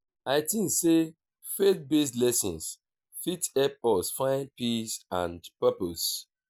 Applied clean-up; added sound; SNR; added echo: none; none; none; none.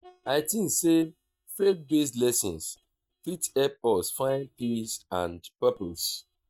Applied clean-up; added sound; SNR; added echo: neural mask model DeepFilterNet 3.